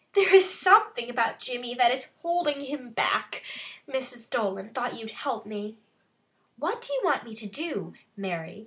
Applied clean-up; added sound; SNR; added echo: none; none; none; none.